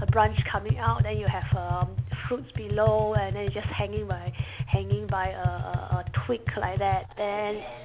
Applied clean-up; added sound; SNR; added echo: none; Tap; -1 dB; none.